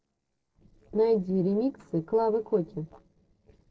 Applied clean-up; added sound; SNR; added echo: neural separator model SepFormer DNS4.